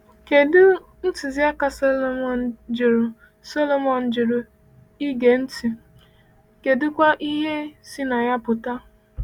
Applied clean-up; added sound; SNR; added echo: none; none; none; none.